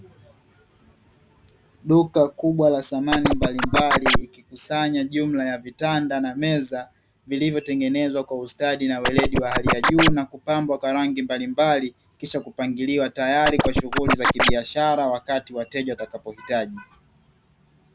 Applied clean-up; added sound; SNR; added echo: none; Scratching (performance technique); -4 dB; none.